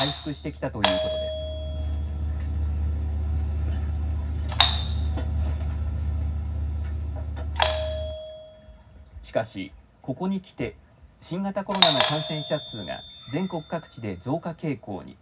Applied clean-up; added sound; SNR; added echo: none; Doorbell; 3 dB; reverberation time 0.4 s.